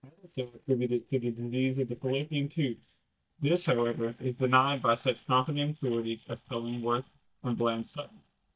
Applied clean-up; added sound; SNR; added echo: neural mask model DeepFilterNet 3.